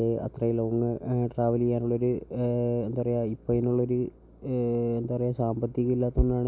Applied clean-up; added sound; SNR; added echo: none; none; none; none.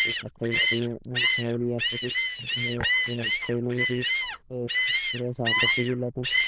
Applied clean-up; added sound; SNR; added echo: neural diffusion model UNIVERSE++.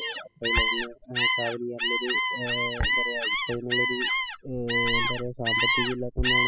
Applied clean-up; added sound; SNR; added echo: classical method spectral subtraction.